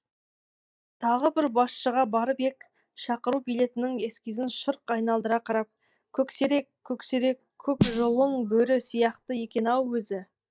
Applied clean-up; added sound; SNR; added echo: neural mask model DeepFilterNet 3.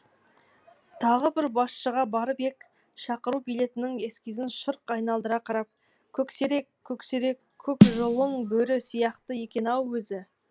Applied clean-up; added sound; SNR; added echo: none; Snare drum; -4 dB; none.